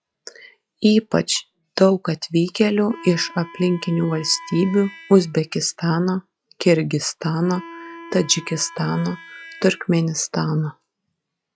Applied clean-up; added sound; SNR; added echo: classical method log-MMSE.